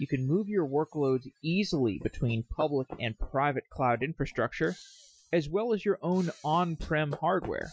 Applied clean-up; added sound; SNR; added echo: classical method Wiener filter.